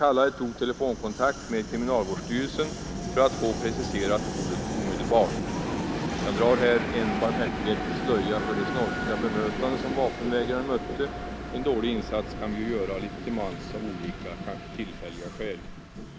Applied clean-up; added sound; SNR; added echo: none; Train; 4 dB; none.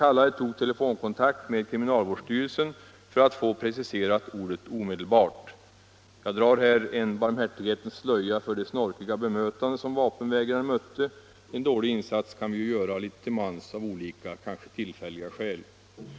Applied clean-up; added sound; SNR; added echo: none; none; none; none.